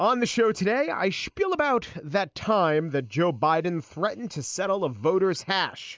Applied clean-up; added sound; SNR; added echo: neural mask model Resemble Enhance denoiser.